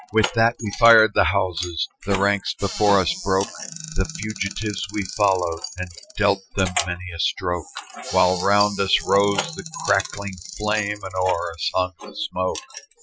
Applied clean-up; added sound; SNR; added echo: classical method Wiener filter.